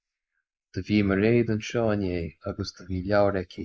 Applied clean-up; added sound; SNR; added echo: neural mask model Resemble Enhance denoiser.